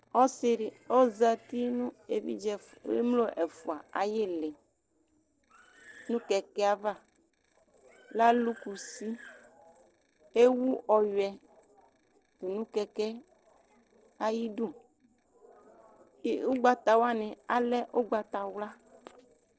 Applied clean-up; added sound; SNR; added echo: neural separator model SepFormer DNS4.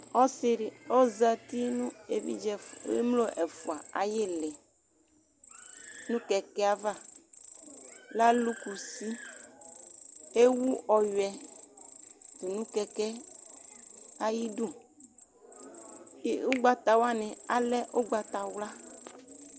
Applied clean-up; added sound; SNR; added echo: none; Finger snapping; 17 dB; none.